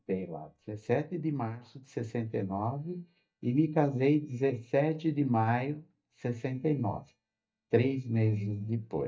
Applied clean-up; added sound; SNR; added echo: neural mask model DeepFilterNet 3.